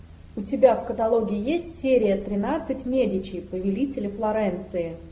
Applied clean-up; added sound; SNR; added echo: none; none; none; none.